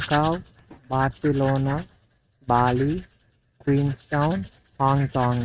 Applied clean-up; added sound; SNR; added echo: neural mask model RNNoise.